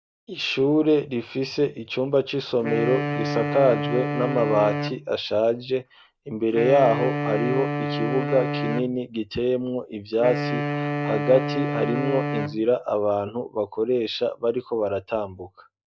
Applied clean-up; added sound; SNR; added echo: none; Wind instrument, woodwind instrument; 4 dB; none.